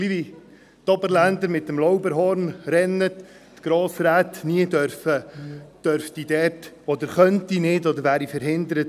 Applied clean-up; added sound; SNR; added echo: none; Brass instrument; 19 dB; none.